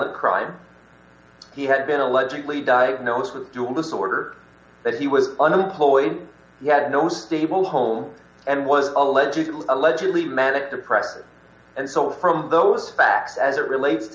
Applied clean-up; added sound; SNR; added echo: none; none; none; none.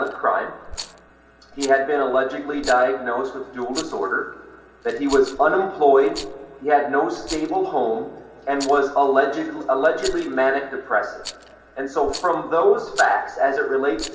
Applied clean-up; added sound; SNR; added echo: none; Rattle; 18 dB; reverberation time 1.7 s.